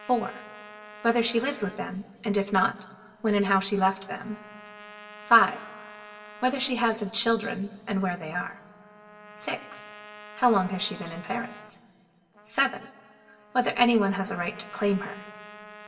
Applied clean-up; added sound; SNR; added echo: none; Trumpet; 20 dB; reverberation time 2.3 s.